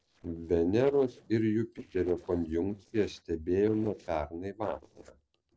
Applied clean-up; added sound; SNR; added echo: neural separator model SepFormer DNS4.